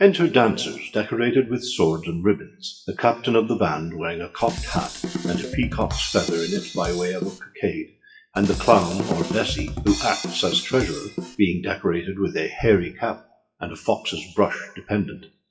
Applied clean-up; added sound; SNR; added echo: classical method WPE with log-MMSE.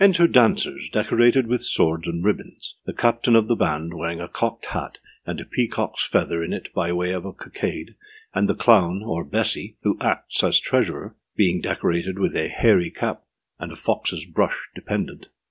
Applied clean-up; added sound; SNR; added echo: none; none; none; none.